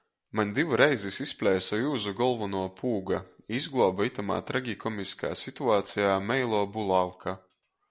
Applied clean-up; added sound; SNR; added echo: none; none; none; none.